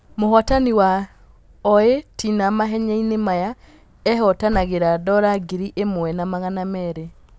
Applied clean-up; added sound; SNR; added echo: none; Slam / Car; 17 dB; none.